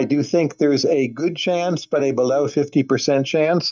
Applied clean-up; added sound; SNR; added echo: neural mask model DeepFilterNet 3.